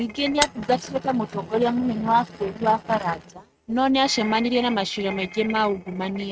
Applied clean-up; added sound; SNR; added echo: neural mask model RNNoise.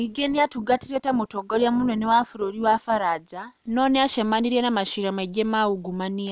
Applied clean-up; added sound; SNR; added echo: none; none; none; none.